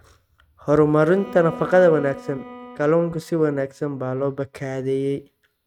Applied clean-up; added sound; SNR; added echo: neural mask model RNNoise.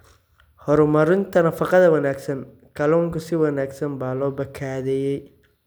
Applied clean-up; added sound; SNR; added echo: none; none; none; none.